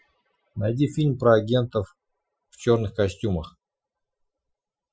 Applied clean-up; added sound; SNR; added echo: classical method Wiener filter.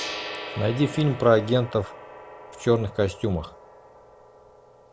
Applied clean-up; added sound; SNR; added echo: none; Gong; 13 dB; none.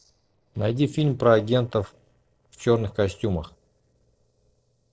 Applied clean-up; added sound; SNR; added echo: neural separator model SepFormer DNS4.